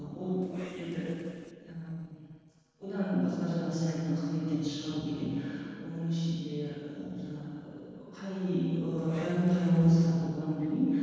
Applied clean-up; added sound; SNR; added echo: neural separator model SepFormer DNS4.